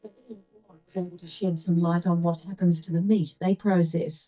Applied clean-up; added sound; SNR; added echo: neural mask model DeepFilterNet 3.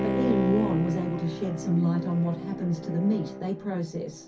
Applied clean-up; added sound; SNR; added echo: none; Bowed string instrument; 4 dB; reverberation time 0.3 s.